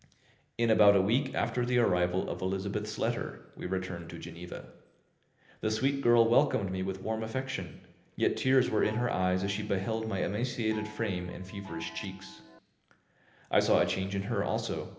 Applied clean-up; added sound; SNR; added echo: none; Chime; 20 dB; reverberation time 0.8 s.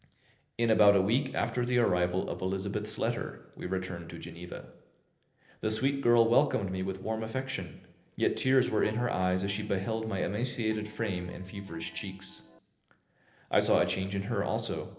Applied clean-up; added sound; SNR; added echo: neural separator model SepFormer DNS4.